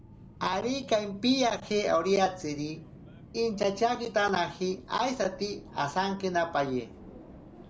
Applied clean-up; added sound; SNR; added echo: none; Subway, metro, underground; 18 dB; none.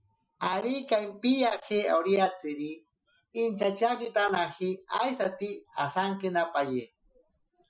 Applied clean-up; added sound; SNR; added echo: classical method Wiener filter.